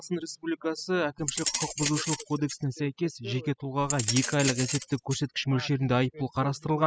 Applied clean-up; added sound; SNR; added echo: classical method spectral subtraction.